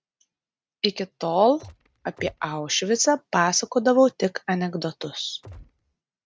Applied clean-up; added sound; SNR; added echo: neural mask model RNNoise.